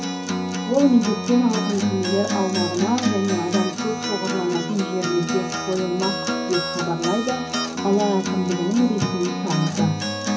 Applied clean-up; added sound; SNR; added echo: none; Acoustic guitar; 2 dB; reverberation time 0.4 s.